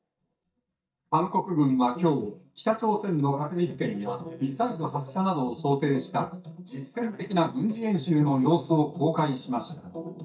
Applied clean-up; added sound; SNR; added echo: neural mask model DeepFilterNet 3.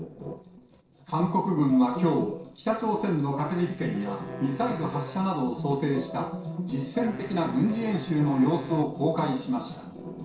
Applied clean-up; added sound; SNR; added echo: neural separator model SepFormer DNS4.